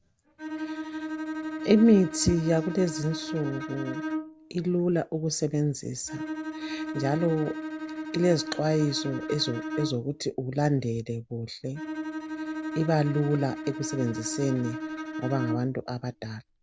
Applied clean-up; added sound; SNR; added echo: none; Bowed string instrument; 8 dB; none.